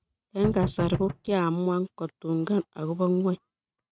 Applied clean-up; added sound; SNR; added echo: neural mask model RNNoise.